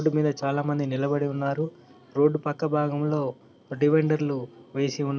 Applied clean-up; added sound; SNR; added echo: none; none; none; none.